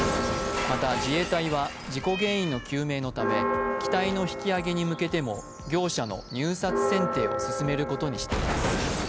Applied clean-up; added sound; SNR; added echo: none; Church bell + Cat; 1 dB; none.